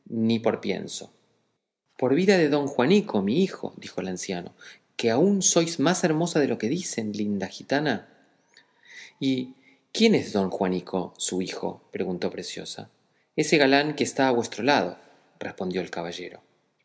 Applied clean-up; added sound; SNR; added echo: none; none; none; none.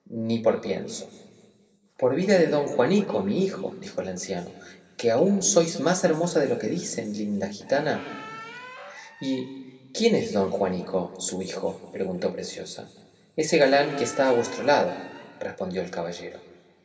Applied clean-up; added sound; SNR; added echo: none; Squeak; 19 dB; reverberation time 1.8 s.